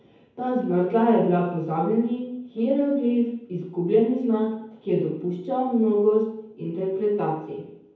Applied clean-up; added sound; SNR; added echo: none; none; none; reverberation time 0.9 s.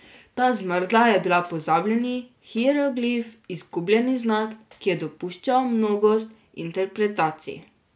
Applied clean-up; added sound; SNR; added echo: none; none; none; none.